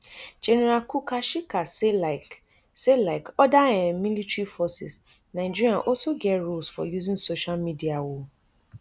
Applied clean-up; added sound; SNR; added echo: none; none; none; none.